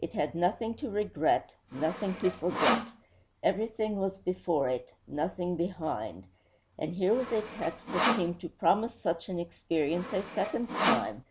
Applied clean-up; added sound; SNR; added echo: none; Sawing; 3 dB; none.